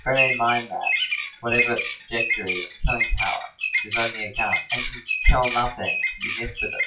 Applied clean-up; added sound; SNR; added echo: classical method WPE with log-MMSE.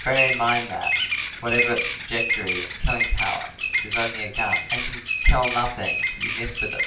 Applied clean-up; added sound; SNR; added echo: none; Bird vocalization, bird call, bird song; 0 dB; reverberation time 0.3 s.